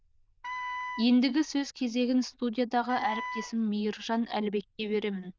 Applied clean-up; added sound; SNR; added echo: neural diffusion model UNIVERSE++.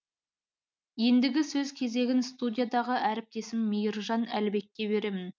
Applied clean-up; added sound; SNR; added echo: none; none; none; none.